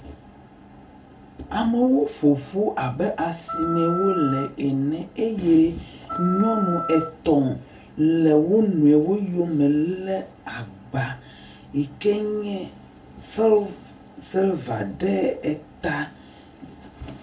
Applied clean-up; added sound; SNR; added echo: none; Wind instrument, woodwind instrument; 8 dB; reverberation time 0.2 s.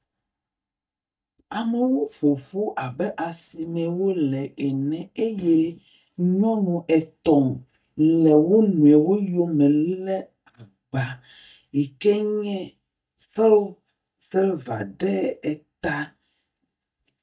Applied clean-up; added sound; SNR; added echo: neural mask model DeepFilterNet 3.